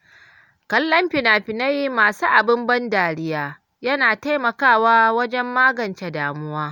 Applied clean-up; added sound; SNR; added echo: none; none; none; none.